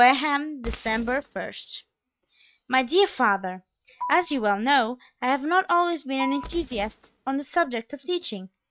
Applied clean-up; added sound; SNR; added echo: neural mask model RNNoise.